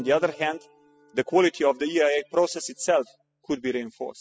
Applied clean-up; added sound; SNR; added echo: classical method spectral subtraction.